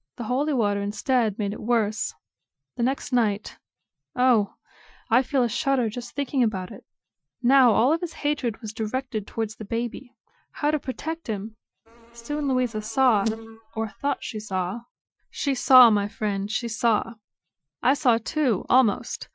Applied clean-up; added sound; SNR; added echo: classical method Wiener filter.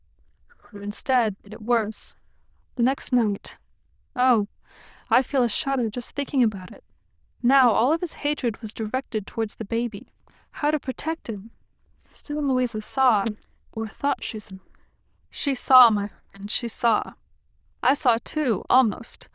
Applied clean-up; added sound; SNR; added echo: neural diffusion model UNIVERSE++.